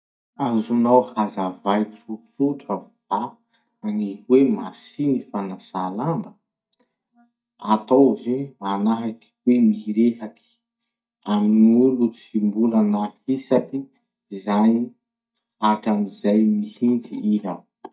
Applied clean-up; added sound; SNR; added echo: neural mask model DeepFilterNet 3.